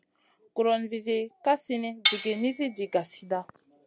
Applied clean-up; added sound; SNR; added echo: none; Cutlery, silverware; -4 dB; none.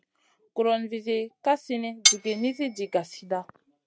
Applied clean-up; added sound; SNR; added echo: neural mask model RNNoise.